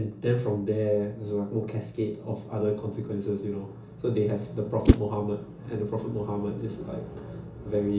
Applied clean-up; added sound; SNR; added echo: none; Whoosh, swoosh, swish; -1 dB; reverberation time 0.8 s.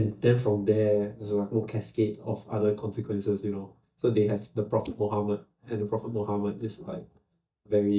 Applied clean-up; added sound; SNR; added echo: neural mask model DeepFilterNet 3.